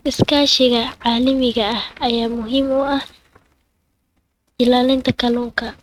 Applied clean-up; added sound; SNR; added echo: neural mask model RNNoise.